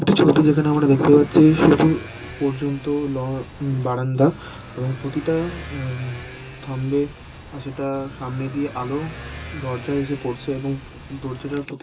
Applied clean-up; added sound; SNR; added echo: none; Motorcycle / Accelerating, revving, vroom; 15 dB; reverberation time 0.2 s.